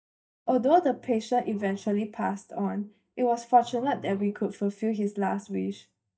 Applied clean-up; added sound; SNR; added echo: neural mask model DeepFilterNet 3.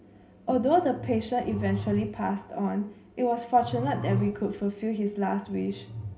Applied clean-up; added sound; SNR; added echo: none; Growling; 10 dB; reverberation time 0.3 s.